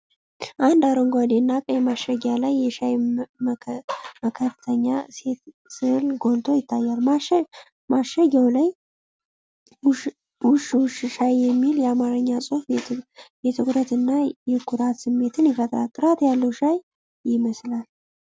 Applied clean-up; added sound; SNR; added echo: none; none; none; none.